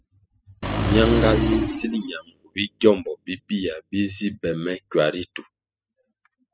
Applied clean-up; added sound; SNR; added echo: classical method spectral subtraction.